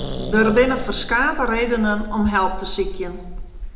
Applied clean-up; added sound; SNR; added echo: none; Growling; 7 dB; reverberation time 0.6 s.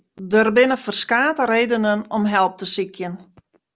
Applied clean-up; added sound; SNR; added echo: none; none; none; none.